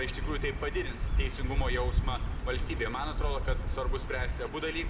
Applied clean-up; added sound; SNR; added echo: none; Bird vocalization, bird call, bird song; -5 dB; reverberation time 0.8 s.